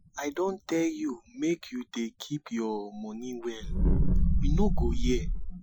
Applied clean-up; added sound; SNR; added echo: classical method Wiener filter.